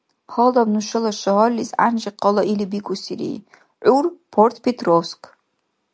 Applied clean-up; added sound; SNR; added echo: none; none; none; none.